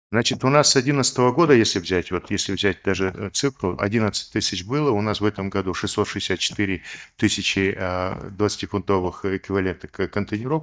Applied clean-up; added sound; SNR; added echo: neural mask model DeepFilterNet 3.